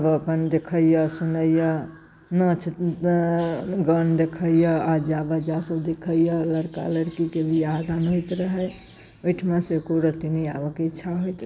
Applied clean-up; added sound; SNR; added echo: none; none; none; none.